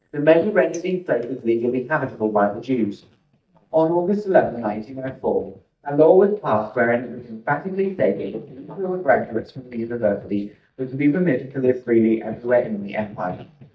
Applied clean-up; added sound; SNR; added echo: neural mask model DeepFilterNet 3.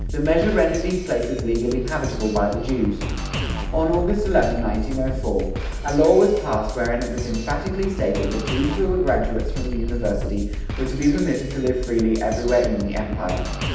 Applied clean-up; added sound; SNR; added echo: none; Drum kit; 4 dB; reverberation time 0.8 s.